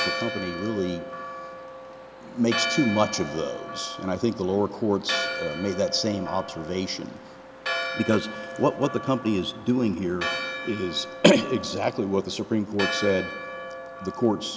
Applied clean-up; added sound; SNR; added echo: none; Church bell; 7 dB; none.